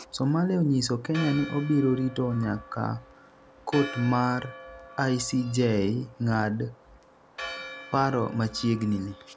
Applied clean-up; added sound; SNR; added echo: none; Church bell; 16 dB; none.